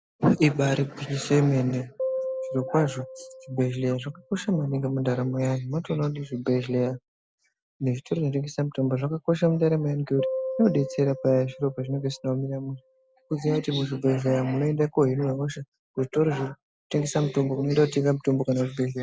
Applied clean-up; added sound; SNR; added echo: none; Piano; 11 dB; none.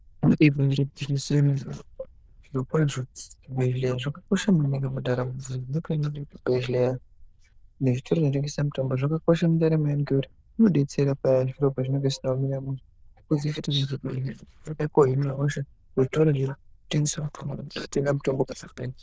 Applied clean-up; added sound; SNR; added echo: neural diffusion model UNIVERSE++.